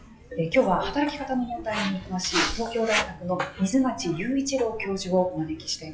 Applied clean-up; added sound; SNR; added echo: classical method WPE with log-MMSE.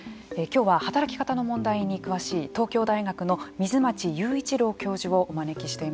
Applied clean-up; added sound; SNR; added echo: none; none; none; none.